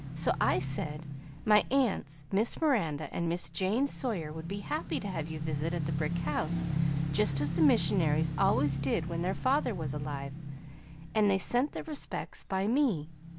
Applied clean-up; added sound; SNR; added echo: none; Motorcycle / Engine; 5 dB; none.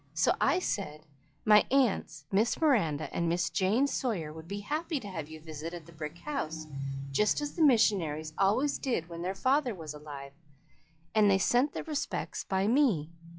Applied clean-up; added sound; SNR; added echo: classical method log-MMSE.